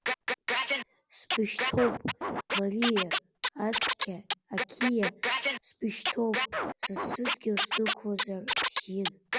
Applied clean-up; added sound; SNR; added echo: none; Scratching (performance technique); -1 dB; none.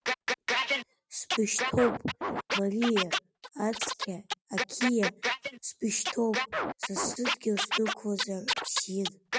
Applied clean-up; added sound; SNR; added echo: neural mask model RNNoise.